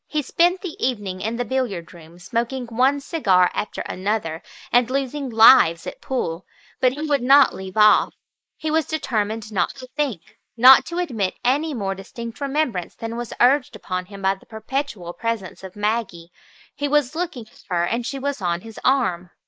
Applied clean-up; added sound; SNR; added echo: neural mask model Resemble Enhance denoiser.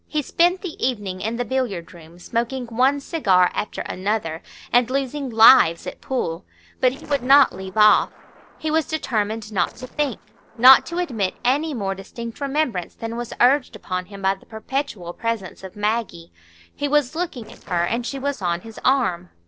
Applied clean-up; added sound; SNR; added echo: neural separator model SepFormer DNS4.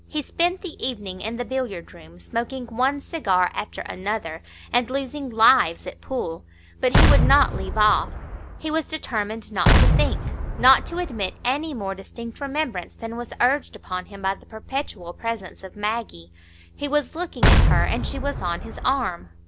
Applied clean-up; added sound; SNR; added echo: none; Explosion; -5 dB; none.